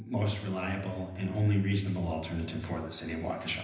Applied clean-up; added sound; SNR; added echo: none; none; none; reverberation time 0.9 s.